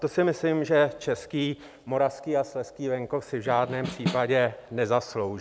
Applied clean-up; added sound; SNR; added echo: none; Snare drum; 7 dB; none.